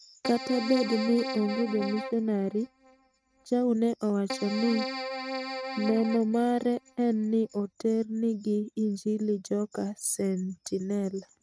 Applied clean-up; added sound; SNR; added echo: neural mask model RNNoise.